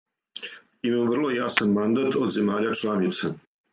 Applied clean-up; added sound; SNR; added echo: none; Tap / Hammer; 11 dB; none.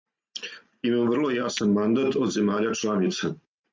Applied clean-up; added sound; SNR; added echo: neural mask model RNNoise.